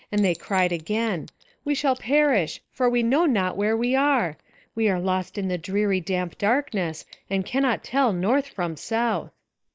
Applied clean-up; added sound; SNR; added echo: neural mask model DeepFilterNet 3.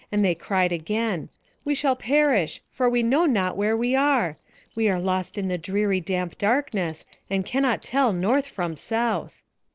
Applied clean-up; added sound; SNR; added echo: neural separator model SepFormer DNS4.